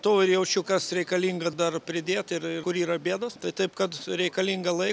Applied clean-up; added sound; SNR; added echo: none; none; none; none.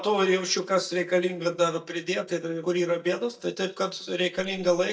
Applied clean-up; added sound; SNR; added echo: neural mask model DeepFilterNet 3.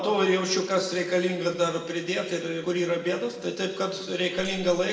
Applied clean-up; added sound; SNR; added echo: neural separator model SepFormer DNS4.